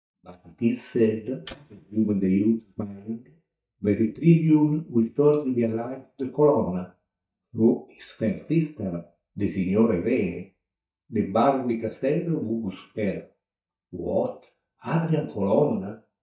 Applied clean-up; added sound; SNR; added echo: neural mask model DeepFilterNet 3.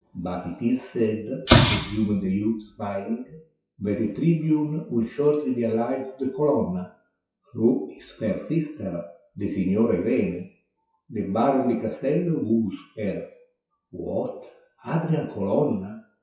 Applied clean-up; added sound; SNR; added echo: classical method WPE with log-MMSE.